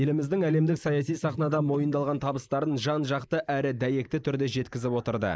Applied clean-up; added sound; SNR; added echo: neural mask model Resemble Enhance denoiser.